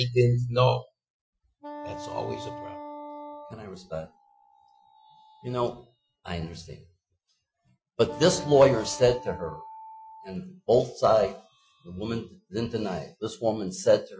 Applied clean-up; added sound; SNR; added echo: classical method Wiener filter.